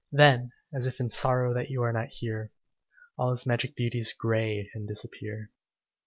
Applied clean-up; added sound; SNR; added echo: none; none; none; none.